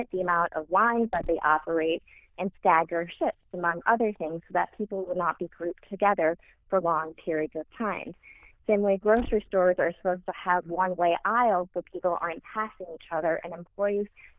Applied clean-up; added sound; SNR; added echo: neural diffusion model UNIVERSE++.